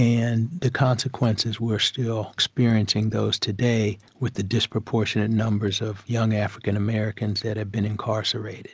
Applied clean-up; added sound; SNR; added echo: neural mask model Resemble Enhance denoiser.